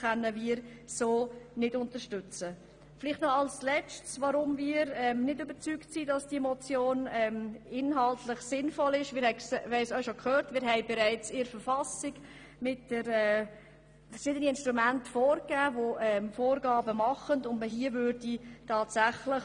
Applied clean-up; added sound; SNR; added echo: none; none; none; none.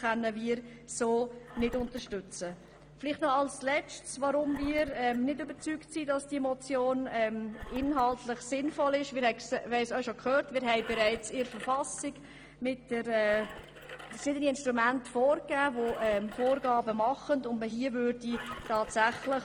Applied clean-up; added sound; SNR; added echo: none; Engine; 18 dB; none.